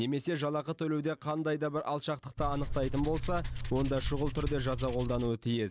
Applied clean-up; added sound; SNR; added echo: none; Tools; 2 dB; none.